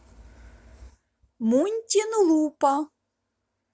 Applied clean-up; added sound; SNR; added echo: none; none; none; none.